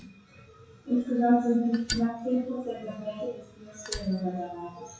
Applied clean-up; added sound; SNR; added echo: classical method WPE with log-MMSE.